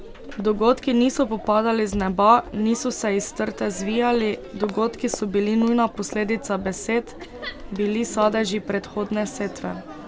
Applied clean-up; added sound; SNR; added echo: none; Crowd; 15 dB; none.